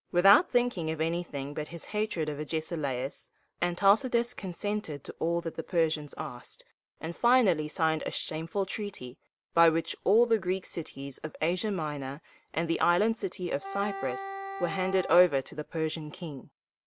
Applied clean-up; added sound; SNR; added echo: none; Wind instrument, woodwind instrument; 10 dB; none.